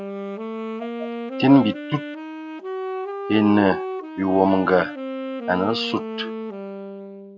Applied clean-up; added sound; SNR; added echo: none; Wind instrument, woodwind instrument; 8 dB; none.